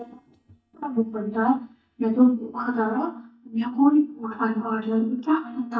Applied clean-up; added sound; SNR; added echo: neural mask model DeepFilterNet 3.